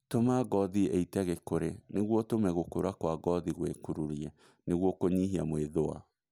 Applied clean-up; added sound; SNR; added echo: none; none; none; none.